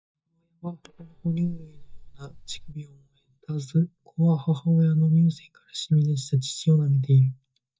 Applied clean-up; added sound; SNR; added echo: neural mask model DeepFilterNet 3.